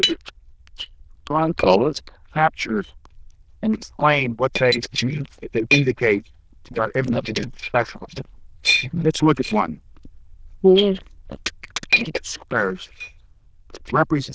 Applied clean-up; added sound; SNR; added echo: neural diffusion model UNIVERSE++.